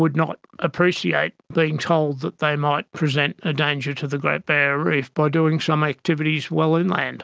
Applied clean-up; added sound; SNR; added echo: none; none; none; none.